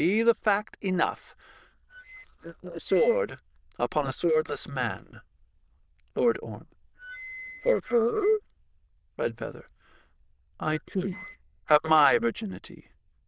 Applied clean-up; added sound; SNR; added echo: neural diffusion model UNIVERSE++.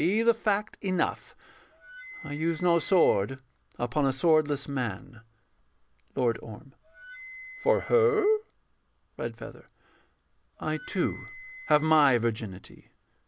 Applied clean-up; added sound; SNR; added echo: none; Wind instrument, woodwind instrument; 19 dB; none.